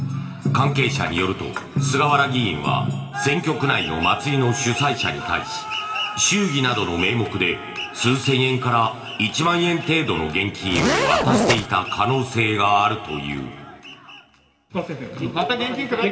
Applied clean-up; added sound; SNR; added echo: none; Zipper (clothing); -2 dB; reverberation time 2.2 s.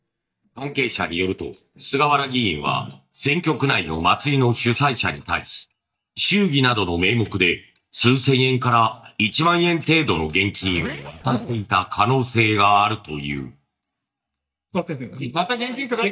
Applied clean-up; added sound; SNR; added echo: neural mask model DeepFilterNet 3.